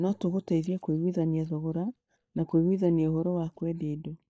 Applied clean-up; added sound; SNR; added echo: neural mask model DeepFilterNet 3.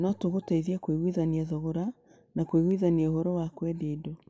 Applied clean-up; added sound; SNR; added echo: none; none; none; none.